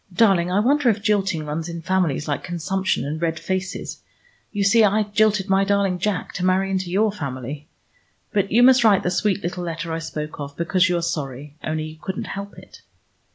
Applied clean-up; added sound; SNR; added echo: none; none; none; none.